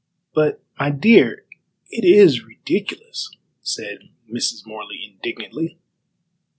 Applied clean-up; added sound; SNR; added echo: none; none; none; none.